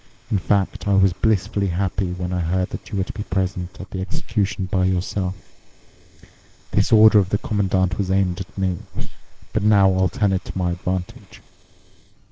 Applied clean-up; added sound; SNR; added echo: neural mask model Resemble Enhance denoiser.